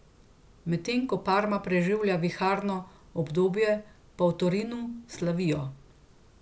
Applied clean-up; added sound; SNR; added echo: none; none; none; none.